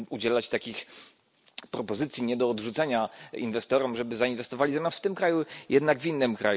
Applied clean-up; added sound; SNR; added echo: none; none; none; none.